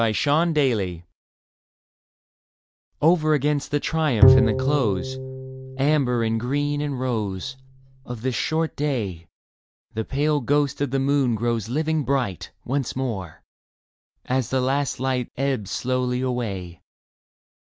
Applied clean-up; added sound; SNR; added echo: none; Bowed string instrument; 0 dB; none.